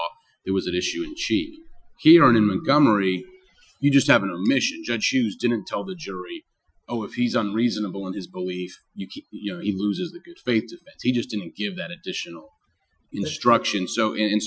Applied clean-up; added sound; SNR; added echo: classical method Wiener filter.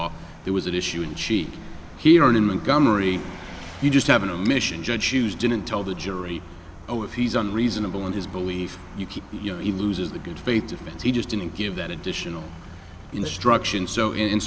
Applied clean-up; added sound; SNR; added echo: none; Vehicle; 16 dB; none.